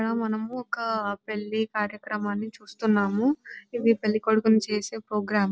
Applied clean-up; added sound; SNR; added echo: none; none; none; none.